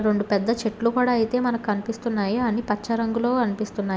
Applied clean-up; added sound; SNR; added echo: none; none; none; none.